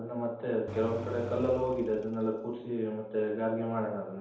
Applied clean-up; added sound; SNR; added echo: none; Engine; 12 dB; reverberation time 0.8 s.